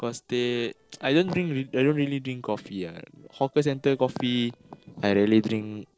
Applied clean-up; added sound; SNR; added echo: neural separator model SepFormer DNS4.